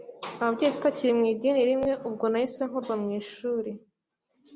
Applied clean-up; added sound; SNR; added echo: none; none; none; none.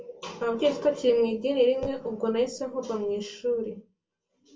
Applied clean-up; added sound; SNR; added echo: none; none; none; reverberation time 0.2 s.